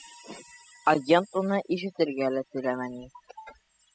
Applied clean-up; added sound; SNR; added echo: classical method spectral subtraction.